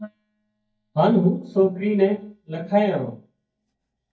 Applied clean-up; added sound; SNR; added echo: neural mask model DeepFilterNet 3.